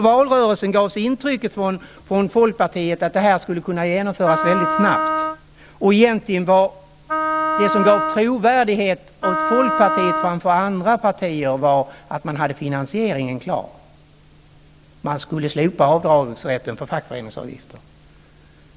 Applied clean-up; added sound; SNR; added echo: none; Wind instrument, woodwind instrument; 3 dB; none.